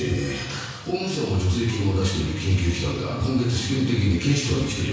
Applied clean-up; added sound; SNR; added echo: none; none; none; reverberation time 1.1 s.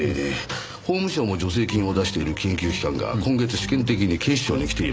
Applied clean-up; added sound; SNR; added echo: none; none; none; none.